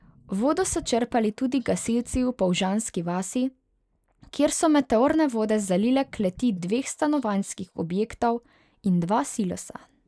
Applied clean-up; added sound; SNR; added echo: neural mask model Resemble Enhance denoiser.